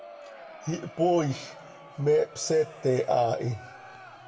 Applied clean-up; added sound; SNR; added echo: none; Crowd; 19 dB; reverberation time 0.7 s.